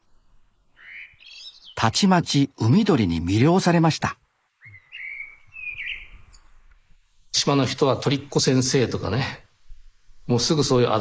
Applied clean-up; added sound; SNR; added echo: neural mask model Resemble Enhance denoiser.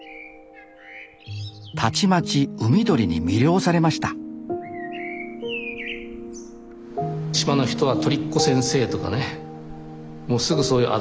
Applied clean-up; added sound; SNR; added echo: none; Bird vocalization, bird call, bird song; 20 dB; none.